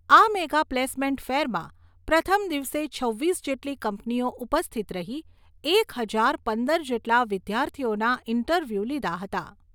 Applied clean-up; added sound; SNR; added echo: none; none; none; none.